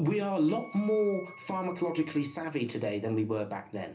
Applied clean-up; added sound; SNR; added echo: none; Wind instrument, woodwind instrument; 20 dB; reverberation time 0.3 s.